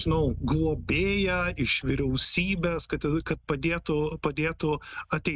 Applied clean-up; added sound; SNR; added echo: neural mask model RNNoise.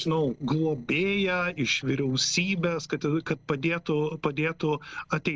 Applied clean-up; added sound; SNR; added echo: neural separator model SepFormer DNS4.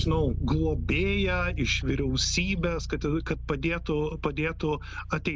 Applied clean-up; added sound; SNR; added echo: none; Bass guitar; 4 dB; none.